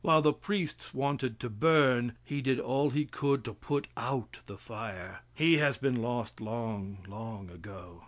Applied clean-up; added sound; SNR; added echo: none; none; none; none.